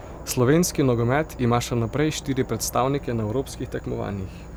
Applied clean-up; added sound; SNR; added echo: none; Insect / Frog; 14 dB; none.